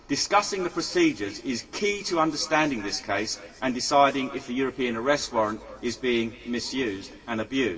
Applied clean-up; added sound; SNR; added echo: none; none; none; reverberation time 2.5 s.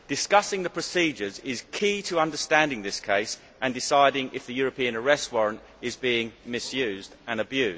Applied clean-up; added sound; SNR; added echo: none; none; none; none.